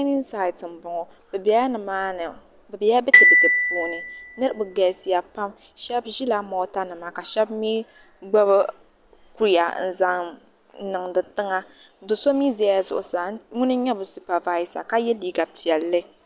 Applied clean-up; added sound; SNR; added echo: none; Glockenspiel; -3 dB; none.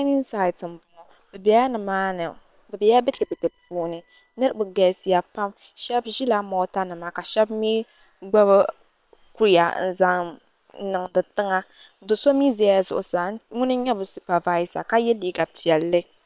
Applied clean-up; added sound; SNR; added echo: neural separator model SepFormer WHAM!.